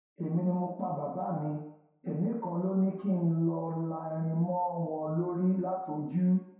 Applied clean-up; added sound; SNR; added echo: none; none; none; reverberation time 0.7 s.